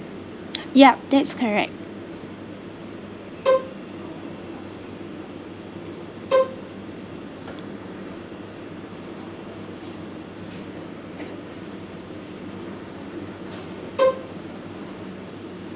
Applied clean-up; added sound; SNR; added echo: none; Bowed string instrument; -2 dB; none.